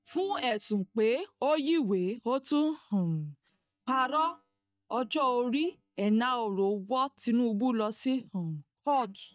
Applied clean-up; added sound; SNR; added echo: neural mask model DeepFilterNet 3.